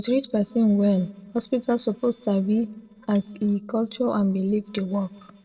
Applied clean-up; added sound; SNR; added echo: neural separator model SepFormer DNS4.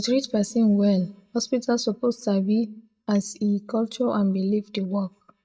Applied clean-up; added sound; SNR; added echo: neural mask model DeepFilterNet 3.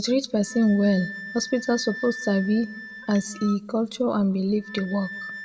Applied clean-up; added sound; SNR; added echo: none; Wind instrument, woodwind instrument; 14 dB; reverberation time 0.5 s.